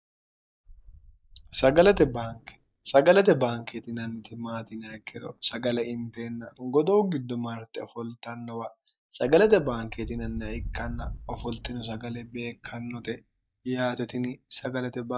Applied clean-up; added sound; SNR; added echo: neural mask model DeepFilterNet 3.